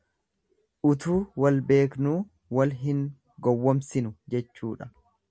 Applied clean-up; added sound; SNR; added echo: none; none; none; none.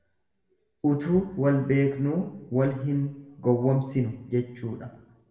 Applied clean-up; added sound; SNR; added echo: none; none; none; reverberation time 0.9 s.